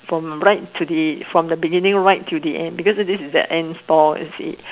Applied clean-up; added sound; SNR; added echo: none; none; none; none.